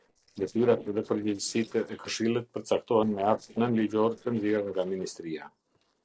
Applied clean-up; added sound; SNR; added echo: neural separator model SepFormer DNS4.